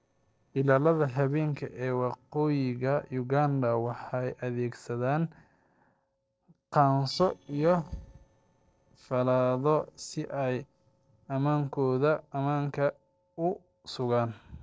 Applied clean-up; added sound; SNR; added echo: neural separator model SepFormer DNS4.